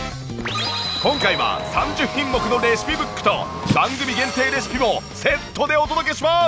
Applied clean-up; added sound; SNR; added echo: none; Car; 7 dB; none.